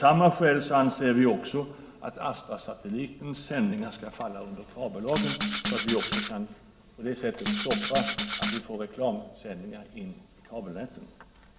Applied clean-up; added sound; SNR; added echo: none; Rattle (instrument); 1 dB; reverberation time 1.8 s.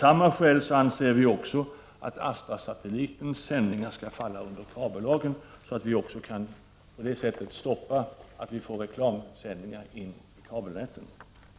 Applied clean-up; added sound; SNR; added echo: none; none; none; none.